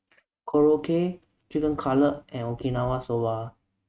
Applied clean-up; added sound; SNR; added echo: neural mask model RNNoise.